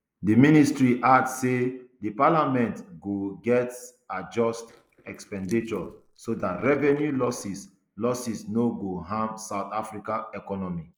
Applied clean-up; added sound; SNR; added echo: neural mask model Resemble Enhance denoiser.